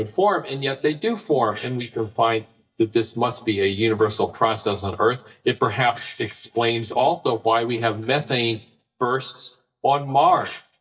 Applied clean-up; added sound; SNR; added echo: neural mask model DeepFilterNet 3.